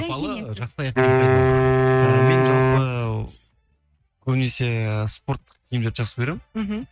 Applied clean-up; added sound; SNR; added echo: neural mask model RNNoise.